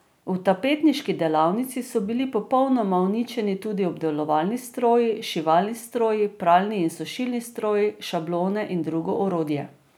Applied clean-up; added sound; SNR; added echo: none; none; none; none.